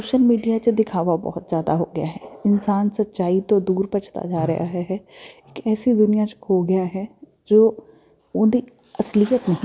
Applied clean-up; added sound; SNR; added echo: none; none; none; none.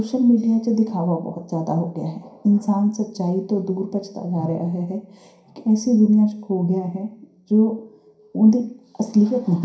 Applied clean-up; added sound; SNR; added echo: none; none; none; reverberation time 0.5 s.